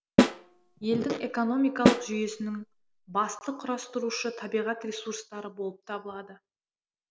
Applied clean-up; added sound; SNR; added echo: none; Snare drum; -4 dB; none.